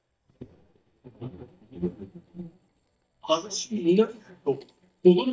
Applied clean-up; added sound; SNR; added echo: neural mask model DeepFilterNet 3.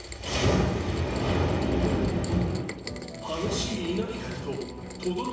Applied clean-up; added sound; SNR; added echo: none; Rain; 17 dB; reverberation time 0.7 s.